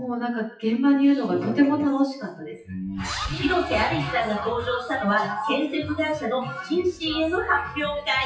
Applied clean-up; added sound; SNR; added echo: classical method WPE with log-MMSE.